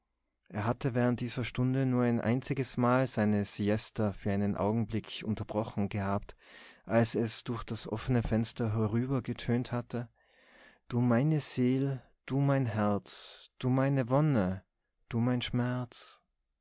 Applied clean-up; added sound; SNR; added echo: neural mask model Resemble Enhance denoiser.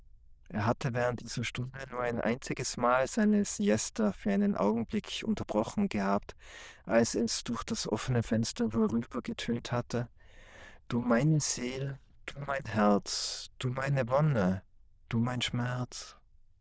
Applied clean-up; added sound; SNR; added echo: neural diffusion model UNIVERSE++.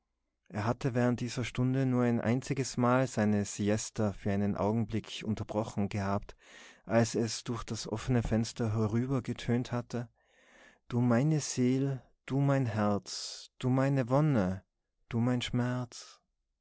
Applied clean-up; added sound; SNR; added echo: neural separator model SepFormer DNS4.